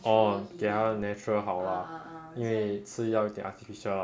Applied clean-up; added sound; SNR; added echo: none; none; none; none.